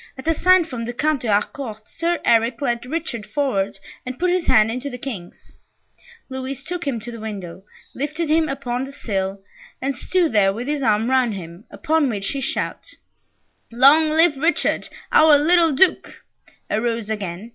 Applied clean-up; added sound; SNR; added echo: none; none; none; none.